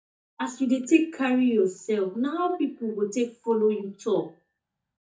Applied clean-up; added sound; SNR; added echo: neural mask model DeepFilterNet 3.